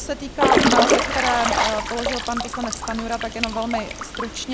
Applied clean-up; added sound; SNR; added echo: none; Drip / Trickle, dribble / Water / Splash, splatter; -4 dB; none.